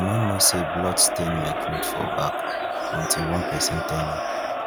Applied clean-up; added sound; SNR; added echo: none; Crowd; 1 dB; none.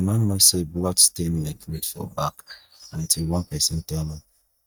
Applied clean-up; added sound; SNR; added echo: neural mask model DeepFilterNet 3.